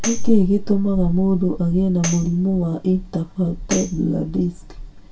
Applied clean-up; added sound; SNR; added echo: none; Tambourine; 16 dB; reverberation time 0.2 s.